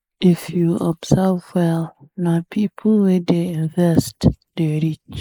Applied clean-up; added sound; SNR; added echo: neural mask model Resemble Enhance denoiser.